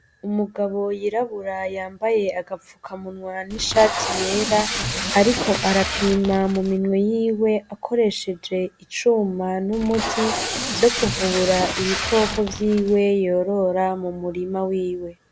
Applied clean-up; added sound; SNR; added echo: none; Packing tape, duct tape; 4 dB; none.